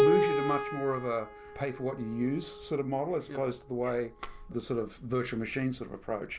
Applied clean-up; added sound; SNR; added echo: none; Keyboard (musical); 1 dB; none.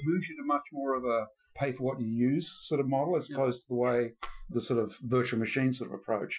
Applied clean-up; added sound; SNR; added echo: classical method Wiener filter.